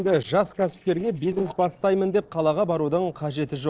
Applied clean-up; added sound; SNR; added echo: neural separator model SepFormer DNS4.